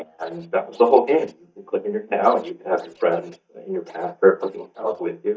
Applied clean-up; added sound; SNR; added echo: neural mask model DeepFilterNet 3.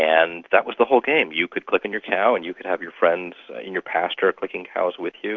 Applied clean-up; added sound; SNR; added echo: none; none; none; none.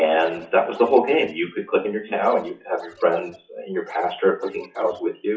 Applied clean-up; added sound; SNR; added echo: classical method WPE with log-MMSE.